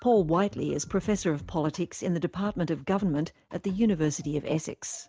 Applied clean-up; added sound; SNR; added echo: none; none; none; none.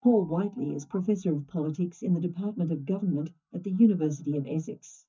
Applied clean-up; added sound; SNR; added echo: neural mask model DeepFilterNet 3.